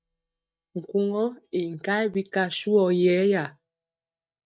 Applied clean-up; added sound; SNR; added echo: neural mask model DeepFilterNet 3.